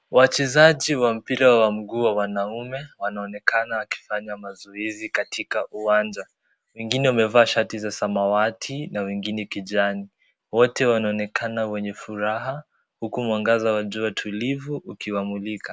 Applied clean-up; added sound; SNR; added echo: none; none; none; none.